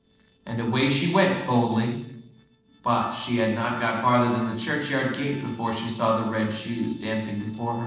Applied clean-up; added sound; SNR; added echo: neural separator model SepFormer DNS4.